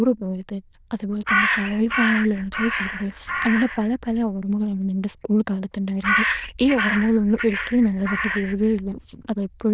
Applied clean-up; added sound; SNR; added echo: neural diffusion model UNIVERSE++.